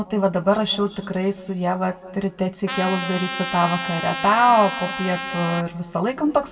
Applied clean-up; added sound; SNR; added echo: none; Trumpet; 7 dB; reverberation time 1.5 s.